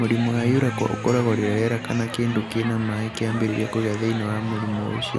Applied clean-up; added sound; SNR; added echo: none; Acoustic guitar + Crowd; 8 dB; none.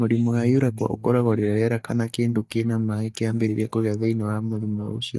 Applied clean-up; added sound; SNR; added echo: neural mask model DeepFilterNet 3.